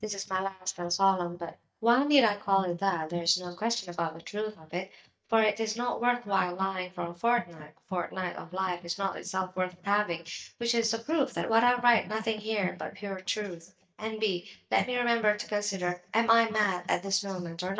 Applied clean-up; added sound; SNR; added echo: neural mask model DeepFilterNet 3.